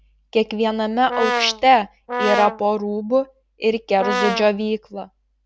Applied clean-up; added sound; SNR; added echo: none; Brass instrument; 5 dB; none.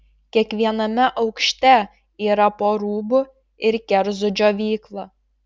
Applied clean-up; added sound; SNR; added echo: none; none; none; none.